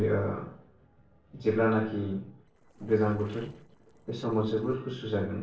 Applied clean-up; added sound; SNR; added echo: neural separator model SepFormer DNS4.